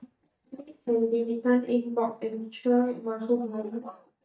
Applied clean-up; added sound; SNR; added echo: neural mask model DeepFilterNet 3.